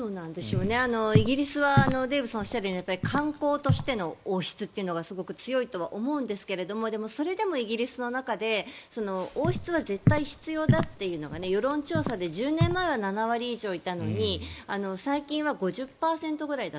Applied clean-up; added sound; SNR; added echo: none; Walk, footsteps; 1 dB; none.